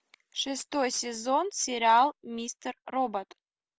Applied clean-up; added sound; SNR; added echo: none; none; none; none.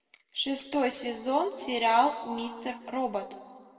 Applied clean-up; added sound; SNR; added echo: none; none; none; reverberation time 1.4 s.